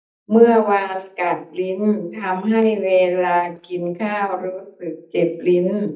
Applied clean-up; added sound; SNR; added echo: neural mask model DeepFilterNet 3.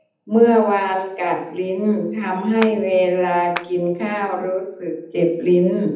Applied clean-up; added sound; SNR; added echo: none; Clapping; 11 dB; reverberation time 0.8 s.